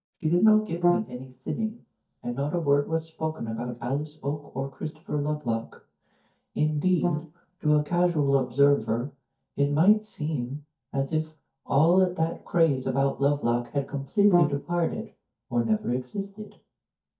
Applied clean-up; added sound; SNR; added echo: neural mask model DeepFilterNet 3.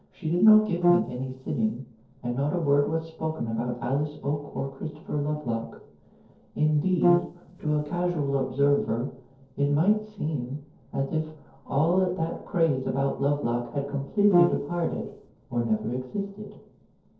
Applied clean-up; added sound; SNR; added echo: neural separator model SepFormer DNS4.